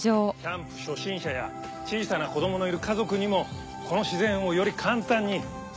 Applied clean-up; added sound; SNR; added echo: none; none; none; none.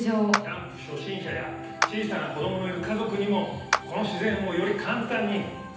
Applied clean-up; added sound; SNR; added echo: none; Clapping; 6 dB; reverberation time 0.9 s.